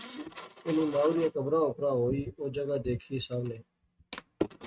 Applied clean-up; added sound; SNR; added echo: neural mask model RNNoise.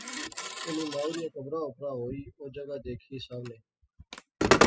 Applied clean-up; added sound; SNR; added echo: classical method spectral subtraction.